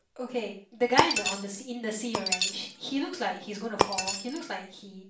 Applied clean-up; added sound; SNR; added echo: none; Shatter; 1 dB; reverberation time 0.4 s.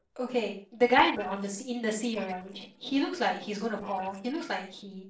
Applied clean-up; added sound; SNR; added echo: neural separator model SepFormer DNS4.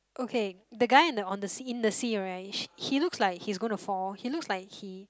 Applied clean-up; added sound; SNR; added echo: none; none; none; none.